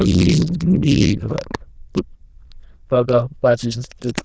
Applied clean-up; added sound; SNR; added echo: neural diffusion model UNIVERSE++.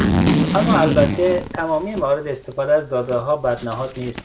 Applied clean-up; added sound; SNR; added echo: none; Zipper (clothing); 1 dB; none.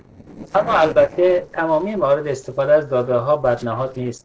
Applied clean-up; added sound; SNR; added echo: neural separator model SepFormer DNS4.